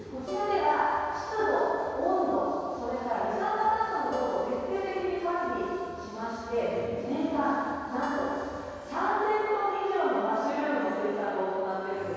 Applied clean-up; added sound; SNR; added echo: none; Acoustic guitar; 17 dB; reverberation time 2.2 s.